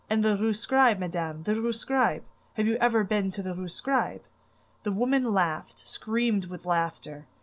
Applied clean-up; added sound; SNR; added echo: none; none; none; none.